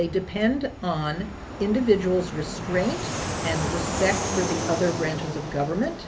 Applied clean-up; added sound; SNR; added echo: none; Fixed-wing aircraft, airplane; 5 dB; reverberation time 0.3 s.